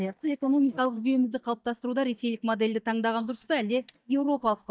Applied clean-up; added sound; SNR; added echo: neural mask model DeepFilterNet 3.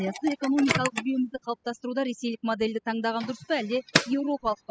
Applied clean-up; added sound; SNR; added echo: classical method spectral subtraction.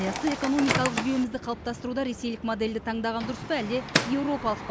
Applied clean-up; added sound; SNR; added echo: none; Microwave oven; 6 dB; none.